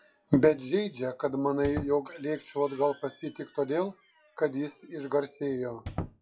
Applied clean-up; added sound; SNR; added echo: classical method WPE with log-MMSE.